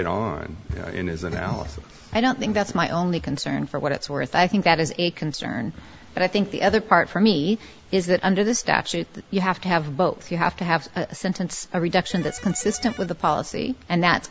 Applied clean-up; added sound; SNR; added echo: none; Electric guitar; 17 dB; none.